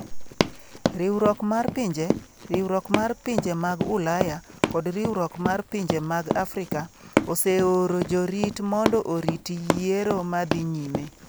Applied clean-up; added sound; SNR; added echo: none; Run; 4 dB; none.